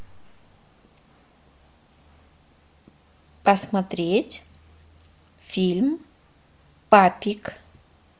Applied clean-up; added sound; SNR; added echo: none; none; none; none.